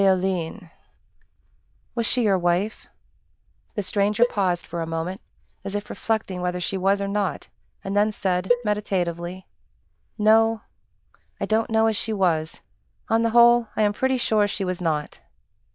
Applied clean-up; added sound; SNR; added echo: neural diffusion model UNIVERSE++.